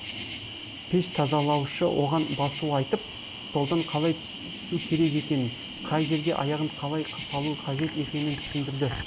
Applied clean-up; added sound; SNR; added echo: none; Cricket; 8 dB; none.